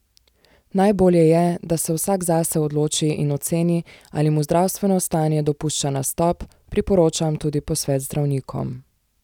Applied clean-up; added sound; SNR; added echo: none; none; none; none.